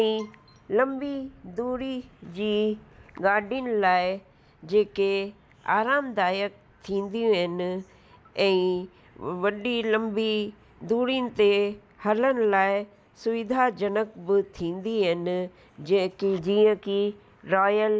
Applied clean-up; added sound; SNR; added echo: none; none; none; none.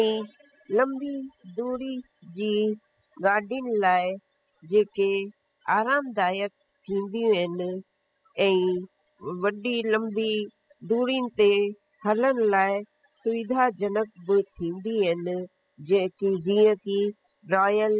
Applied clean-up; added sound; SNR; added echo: classical method spectral subtraction.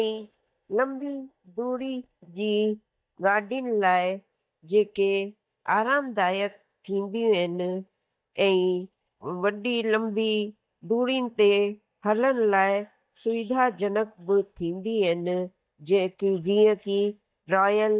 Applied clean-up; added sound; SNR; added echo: neural mask model DeepFilterNet 3.